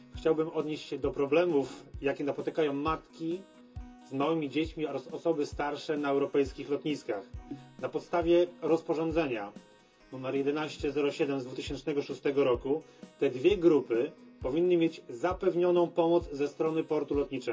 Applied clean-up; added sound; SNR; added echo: none; Keyboard (musical); 20 dB; reverberation time 0.2 s.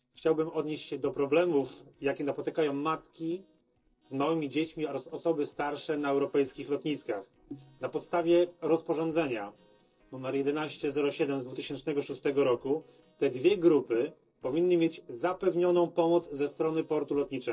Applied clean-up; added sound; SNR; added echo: neural separator model SepFormer DNS4.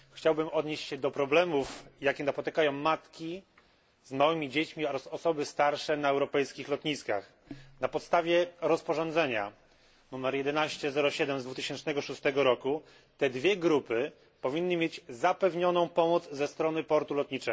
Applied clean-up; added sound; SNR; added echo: none; none; none; none.